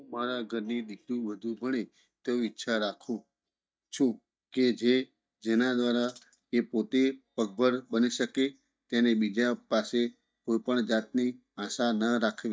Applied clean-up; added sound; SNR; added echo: neural mask model DeepFilterNet 3.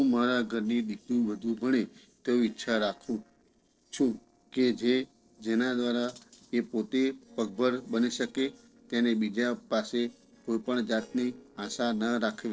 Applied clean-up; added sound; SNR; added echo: neural separator model SepFormer DNS4.